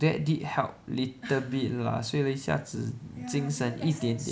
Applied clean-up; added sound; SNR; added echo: none; none; none; none.